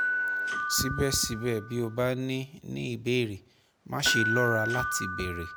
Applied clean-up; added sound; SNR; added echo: none; Door / Bell; 3 dB; none.